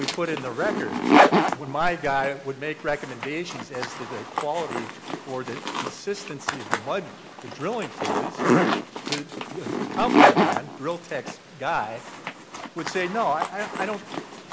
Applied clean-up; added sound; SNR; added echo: none; Zipper (clothing); -4 dB; none.